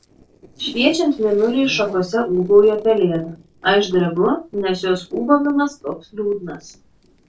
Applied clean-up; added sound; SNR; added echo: neural separator model SepFormer DNS4.